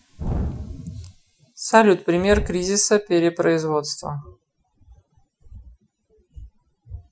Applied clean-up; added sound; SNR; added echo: classical method Wiener filter.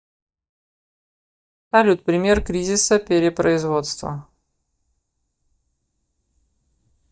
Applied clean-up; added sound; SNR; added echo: neural mask model DeepFilterNet 3.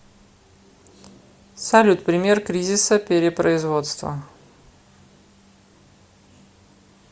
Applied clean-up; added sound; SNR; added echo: none; none; none; none.